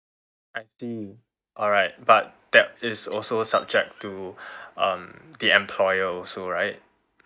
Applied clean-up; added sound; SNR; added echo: neural mask model DeepFilterNet 3.